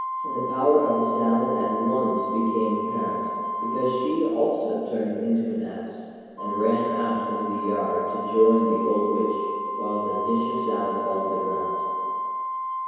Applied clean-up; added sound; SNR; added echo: none; Organ; 5 dB; reverberation time 2.2 s.